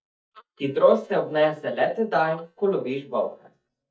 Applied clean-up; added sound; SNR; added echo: neural mask model DeepFilterNet 3.